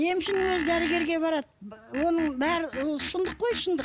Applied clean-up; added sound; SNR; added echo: none; Screech; 11 dB; none.